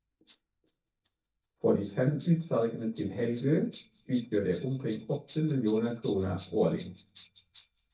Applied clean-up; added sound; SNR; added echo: neural mask model DeepFilterNet 3.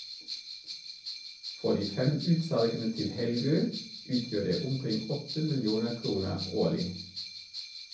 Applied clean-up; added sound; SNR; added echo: none; Bell; 11 dB; reverberation time 0.6 s.